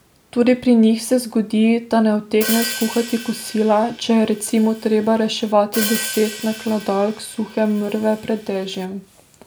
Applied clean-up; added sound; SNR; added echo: none; Hi-hat; 12 dB; none.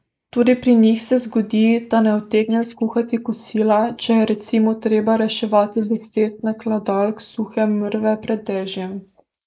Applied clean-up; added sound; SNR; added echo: neural mask model Resemble Enhance denoiser.